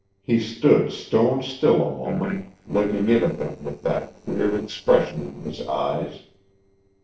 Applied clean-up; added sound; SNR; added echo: neural separator model SepFormer DNS4.